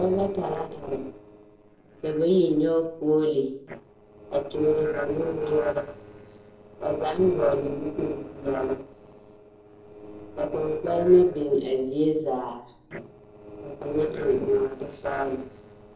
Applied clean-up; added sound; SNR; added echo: neural separator model SepFormer DNS4.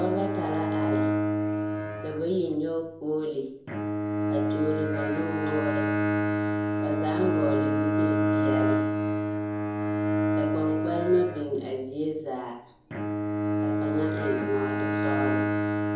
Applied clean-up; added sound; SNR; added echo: none; Bowed string instrument; -4 dB; reverberation time 2.6 s.